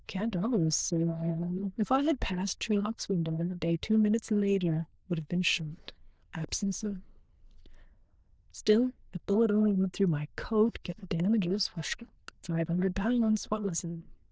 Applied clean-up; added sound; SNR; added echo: neural diffusion model UNIVERSE++.